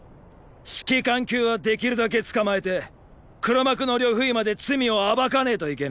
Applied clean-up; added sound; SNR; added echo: none; none; none; none.